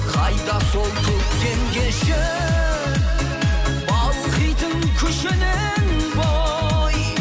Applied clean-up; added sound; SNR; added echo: none; none; none; none.